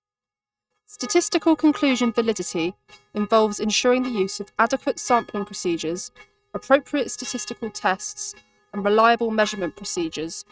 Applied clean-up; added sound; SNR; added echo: neural mask model RNNoise.